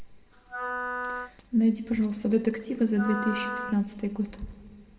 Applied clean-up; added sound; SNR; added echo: none; Wind instrument, woodwind instrument; 8 dB; reverberation time 1.5 s.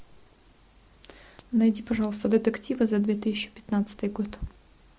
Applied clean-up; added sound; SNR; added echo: none; none; none; none.